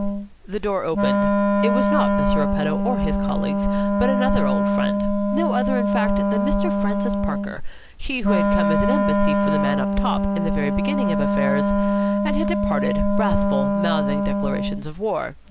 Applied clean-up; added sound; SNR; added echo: none; Wind instrument, woodwind instrument; -4 dB; none.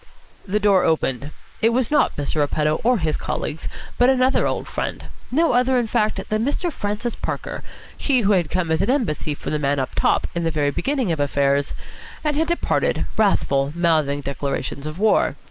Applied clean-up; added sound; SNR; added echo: neural mask model Resemble Enhance denoiser.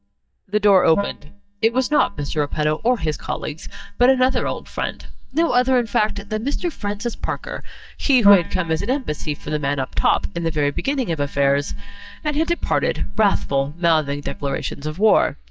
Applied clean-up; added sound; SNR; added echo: neural mask model DeepFilterNet 3.